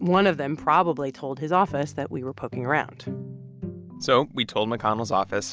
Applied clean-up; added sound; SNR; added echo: none; none; none; none.